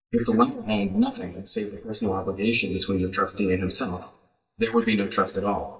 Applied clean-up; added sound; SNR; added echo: neural mask model DeepFilterNet 3.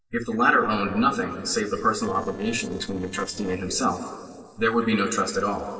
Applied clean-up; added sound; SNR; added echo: neural separator model SepFormer DNS4.